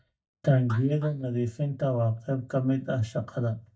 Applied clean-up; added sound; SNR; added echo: neural mask model DeepFilterNet 3.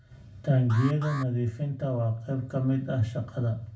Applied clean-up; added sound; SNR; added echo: none; Alarm; 16 dB; reverberation time 0.2 s.